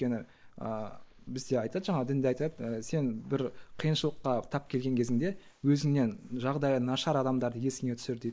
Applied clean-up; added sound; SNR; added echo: neural mask model Resemble Enhance denoiser.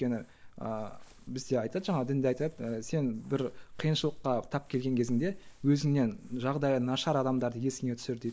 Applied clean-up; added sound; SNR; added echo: none; Crumpling, crinkling; 16 dB; none.